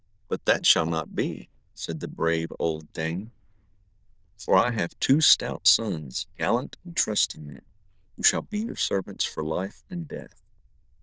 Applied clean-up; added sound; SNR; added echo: neural diffusion model UNIVERSE++.